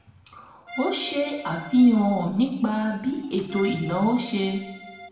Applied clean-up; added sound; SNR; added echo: none; Accordion; 15 dB; reverberation time 0.9 s.